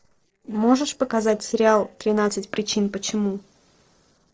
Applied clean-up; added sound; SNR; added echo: neural separator model SepFormer DNS4.